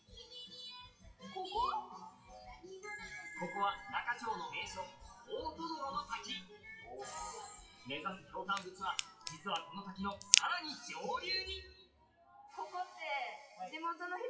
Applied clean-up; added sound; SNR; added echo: classical method WPE with log-MMSE.